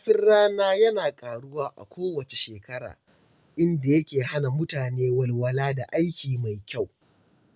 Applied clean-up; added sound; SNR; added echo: none; none; none; none.